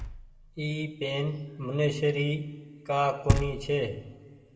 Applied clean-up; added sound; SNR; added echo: none; Knock; 4 dB; reverberation time 1.6 s.